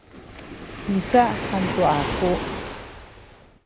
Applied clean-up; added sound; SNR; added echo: none; Waves, surf; 6 dB; none.